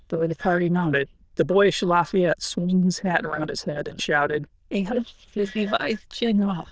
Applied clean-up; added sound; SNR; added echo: neural diffusion model UNIVERSE++.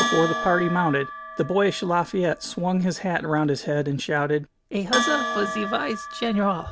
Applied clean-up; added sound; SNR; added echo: none; Bell; 7 dB; none.